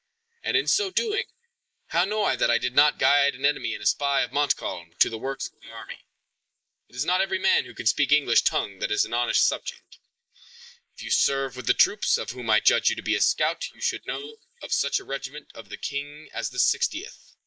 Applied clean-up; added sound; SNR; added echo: neural mask model Resemble Enhance denoiser.